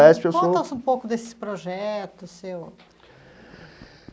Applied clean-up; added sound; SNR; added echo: none; none; none; none.